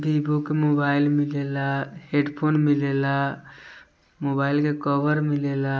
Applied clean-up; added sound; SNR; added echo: none; none; none; none.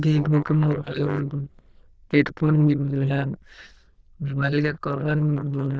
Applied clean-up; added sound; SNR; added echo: neural diffusion model UNIVERSE++.